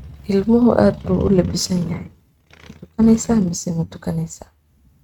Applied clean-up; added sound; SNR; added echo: neural mask model RNNoise.